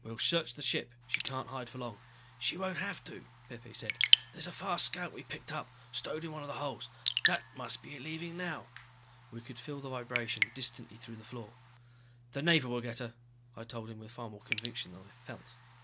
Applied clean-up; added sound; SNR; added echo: none; Raindrop / Drip; -1 dB; none.